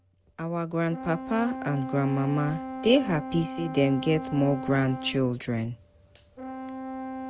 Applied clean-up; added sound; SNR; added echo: none; Brass instrument; 10 dB; none.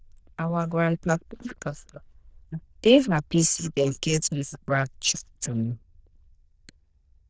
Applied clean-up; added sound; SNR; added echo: neural diffusion model UNIVERSE++.